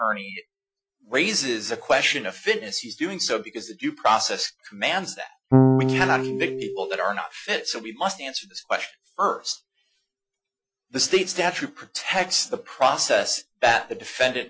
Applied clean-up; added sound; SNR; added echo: classical method Wiener filter.